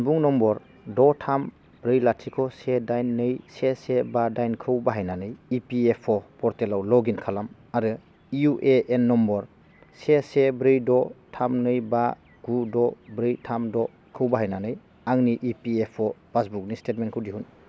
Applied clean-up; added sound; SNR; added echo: none; none; none; none.